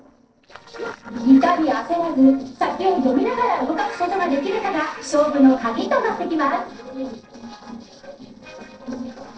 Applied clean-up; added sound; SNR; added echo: neural separator model SepFormer DNS4.